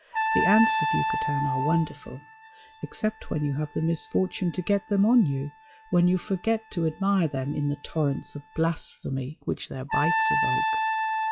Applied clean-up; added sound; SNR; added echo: classical method log-MMSE.